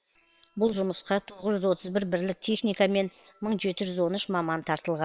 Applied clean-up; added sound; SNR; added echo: neural separator model SepFormer WHAM!.